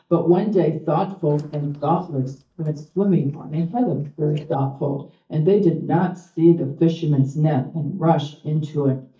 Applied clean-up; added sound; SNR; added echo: neural mask model DeepFilterNet 3.